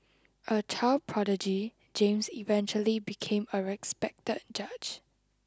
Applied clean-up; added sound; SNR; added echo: none; none; none; none.